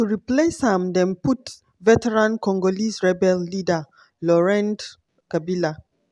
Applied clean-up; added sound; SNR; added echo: none; none; none; none.